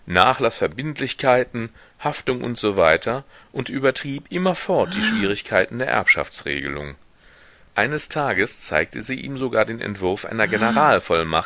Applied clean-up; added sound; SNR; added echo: none; Gasp; 14 dB; none.